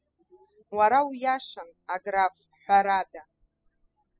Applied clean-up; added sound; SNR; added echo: classical method spectral subtraction.